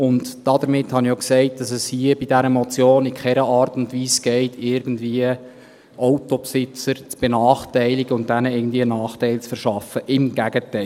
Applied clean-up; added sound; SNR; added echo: none; none; none; none.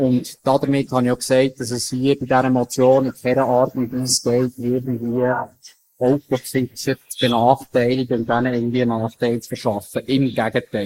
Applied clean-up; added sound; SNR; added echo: neural mask model Resemble Enhance denoiser.